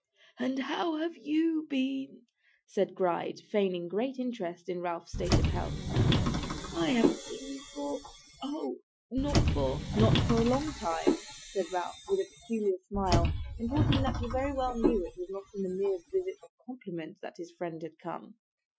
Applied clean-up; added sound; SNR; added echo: classical method Wiener filter.